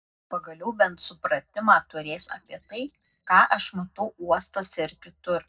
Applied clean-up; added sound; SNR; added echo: neural separator model SepFormer DNS4.